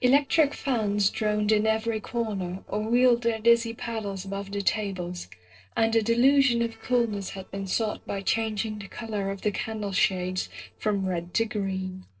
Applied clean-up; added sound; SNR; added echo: neural separator model SepFormer DNS4.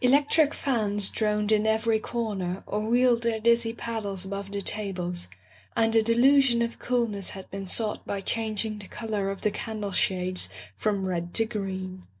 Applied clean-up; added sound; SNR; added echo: none; none; none; none.